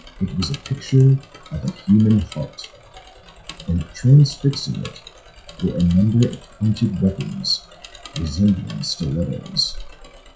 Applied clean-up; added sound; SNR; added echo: classical method WPE with log-MMSE.